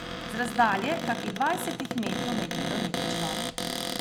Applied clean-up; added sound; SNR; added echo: none; Cupboard open or close; 1 dB; none.